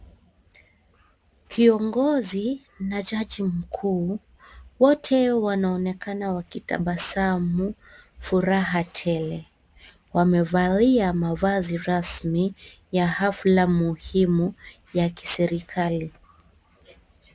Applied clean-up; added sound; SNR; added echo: none; none; none; none.